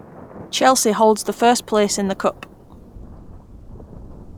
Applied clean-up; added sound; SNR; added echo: none; Thunder; 19 dB; none.